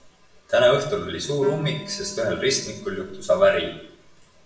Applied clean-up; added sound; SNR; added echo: none; Wind instrument, woodwind instrument; 19 dB; reverberation time 0.7 s.